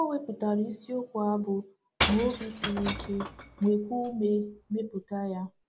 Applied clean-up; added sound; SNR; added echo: none; Shatter / Crushing; 5 dB; none.